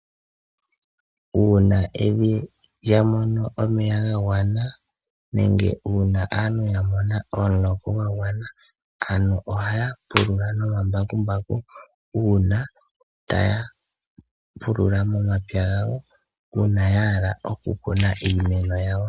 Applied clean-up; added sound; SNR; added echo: none; none; none; none.